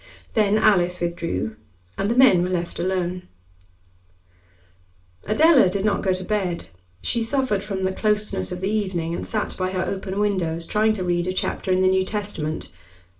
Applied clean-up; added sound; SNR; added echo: none; none; none; reverberation time 0.3 s.